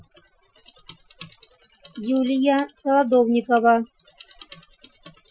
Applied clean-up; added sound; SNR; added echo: classical method Wiener filter.